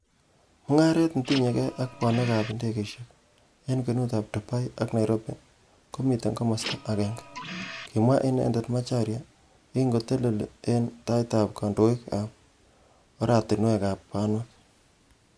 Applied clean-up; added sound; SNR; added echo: none; Printer; 11 dB; none.